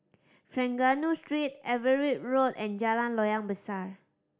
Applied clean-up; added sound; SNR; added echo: none; none; none; none.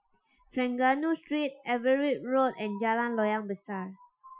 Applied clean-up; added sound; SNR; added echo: classical method Wiener filter.